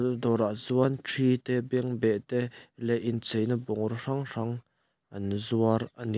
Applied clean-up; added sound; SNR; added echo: none; none; none; none.